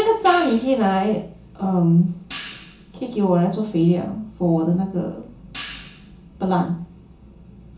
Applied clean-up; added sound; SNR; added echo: none; Hi-hat; 20 dB; reverberation time 0.7 s.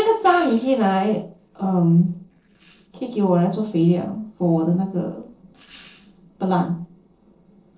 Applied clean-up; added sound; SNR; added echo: neural separator model SepFormer DNS4.